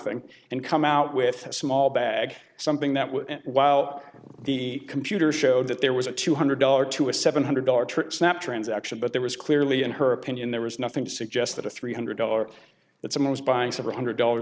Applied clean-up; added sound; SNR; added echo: none; none; none; none.